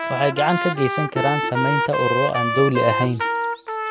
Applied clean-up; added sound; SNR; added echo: none; Trumpet; 2 dB; none.